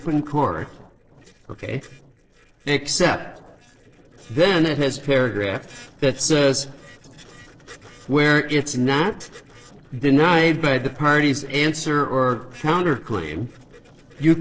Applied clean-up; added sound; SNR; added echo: neural separator model SepFormer DNS4.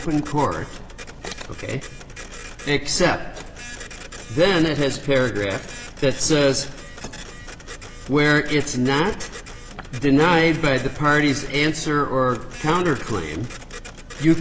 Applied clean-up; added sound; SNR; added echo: none; Printer; 17 dB; none.